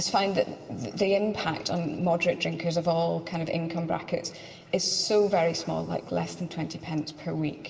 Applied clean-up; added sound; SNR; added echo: none; none; none; reverberation time 2.6 s.